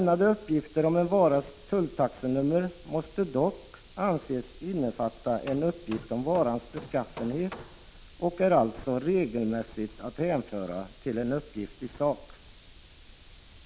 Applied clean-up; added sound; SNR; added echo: none; Hammer; 17 dB; none.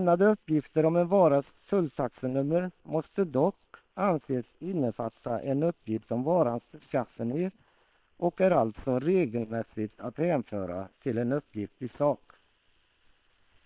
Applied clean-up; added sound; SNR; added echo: neural separator model SepFormer WHAM!.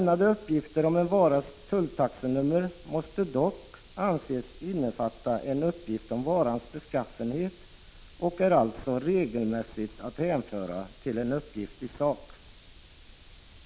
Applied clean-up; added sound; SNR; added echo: none; none; none; none.